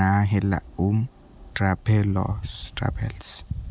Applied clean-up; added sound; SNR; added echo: none; none; none; none.